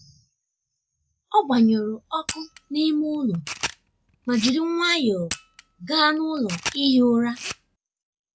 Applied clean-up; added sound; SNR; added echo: none; Camera; 13 dB; none.